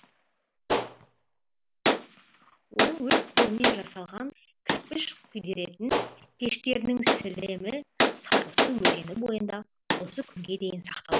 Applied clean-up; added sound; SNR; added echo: none; Gunshot, gunfire; -4 dB; none.